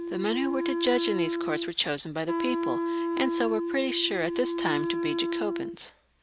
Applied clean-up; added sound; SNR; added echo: none; Wind instrument, woodwind instrument; 1 dB; none.